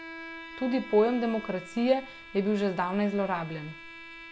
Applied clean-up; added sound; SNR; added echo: none; Bowed string instrument; 15 dB; none.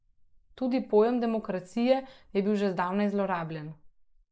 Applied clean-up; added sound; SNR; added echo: neural mask model Resemble Enhance denoiser.